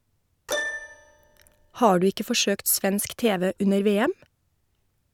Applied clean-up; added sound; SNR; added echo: none; Keyboard (musical); 12 dB; none.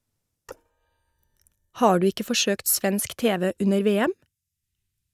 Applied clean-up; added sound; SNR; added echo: neural mask model DeepFilterNet 3.